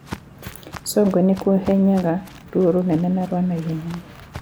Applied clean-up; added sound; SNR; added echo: none; Walk, footsteps; 18 dB; none.